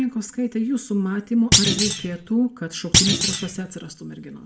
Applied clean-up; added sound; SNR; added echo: none; Thump, thud; -2 dB; reverberation time 0.4 s.